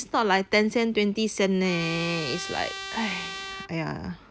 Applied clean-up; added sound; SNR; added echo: none; Trumpet; 10 dB; none.